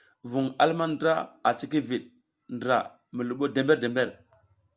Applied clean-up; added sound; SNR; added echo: none; none; none; none.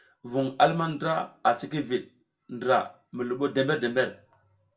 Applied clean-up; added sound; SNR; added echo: none; none; none; reverberation time 0.2 s.